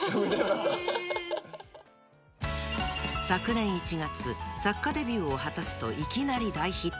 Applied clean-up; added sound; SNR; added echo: none; none; none; none.